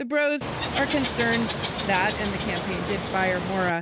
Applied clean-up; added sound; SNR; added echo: none; Water / Bird; 2 dB; none.